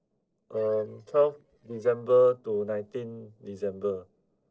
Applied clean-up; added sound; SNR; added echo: neural separator model SepFormer DNS4.